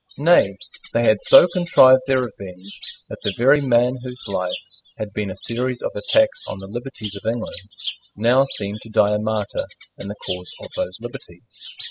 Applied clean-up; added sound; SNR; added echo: classical method spectral subtraction.